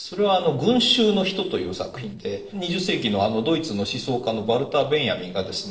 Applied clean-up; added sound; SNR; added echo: neural separator model SepFormer DNS4.